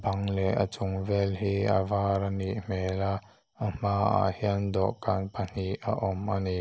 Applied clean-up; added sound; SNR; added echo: none; none; none; none.